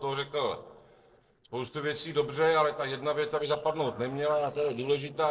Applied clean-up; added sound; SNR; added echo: neural separator model SepFormer DNS4.